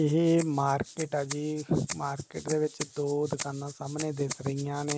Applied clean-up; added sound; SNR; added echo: neural mask model Resemble Enhance denoiser.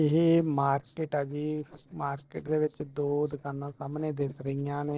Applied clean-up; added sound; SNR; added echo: neural separator model SepFormer DNS4.